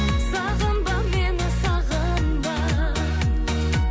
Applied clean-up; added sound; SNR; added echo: none; none; none; none.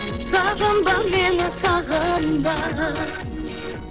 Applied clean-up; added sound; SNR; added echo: neural separator model SepFormer DNS4.